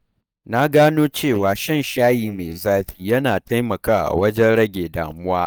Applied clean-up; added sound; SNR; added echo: neural mask model DeepFilterNet 3.